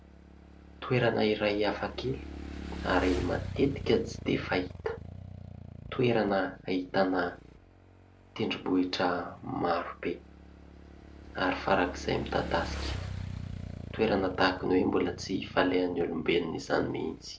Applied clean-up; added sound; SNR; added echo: none; Motorcycle / Engine; 11 dB; none.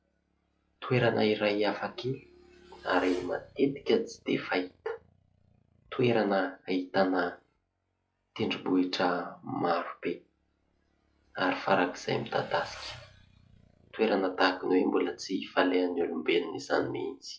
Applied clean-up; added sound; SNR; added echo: classical method log-MMSE.